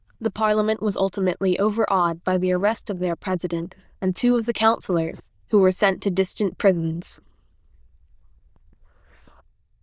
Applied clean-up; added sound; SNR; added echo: neural diffusion model UNIVERSE++.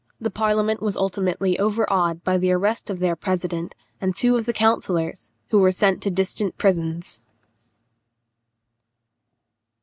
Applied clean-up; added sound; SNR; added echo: none; none; none; none.